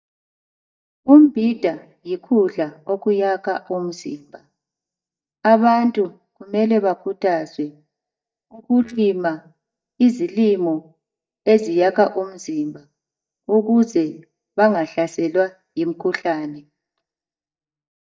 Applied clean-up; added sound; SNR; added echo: neural mask model DeepFilterNet 3.